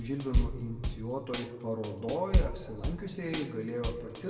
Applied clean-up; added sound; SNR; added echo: none; Drum kit; -3 dB; reverberation time 1.9 s.